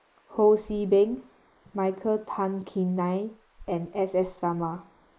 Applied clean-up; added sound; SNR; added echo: neural mask model Resemble Enhance denoiser.